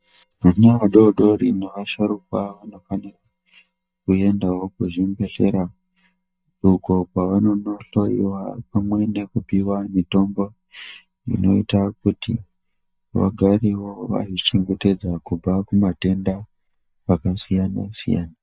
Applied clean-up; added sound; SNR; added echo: neural mask model DeepFilterNet 3.